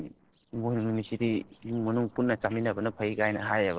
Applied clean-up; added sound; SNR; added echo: neural separator model SepFormer DNS4.